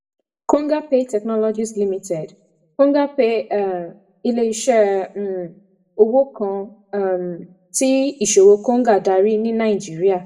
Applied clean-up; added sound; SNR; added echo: none; none; none; reverberation time 0.3 s.